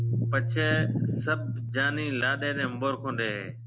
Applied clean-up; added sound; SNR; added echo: none; Piano; 2 dB; none.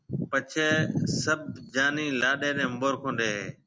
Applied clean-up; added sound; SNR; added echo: none; none; none; none.